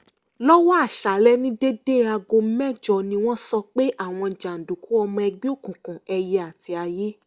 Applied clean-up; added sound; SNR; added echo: none; none; none; none.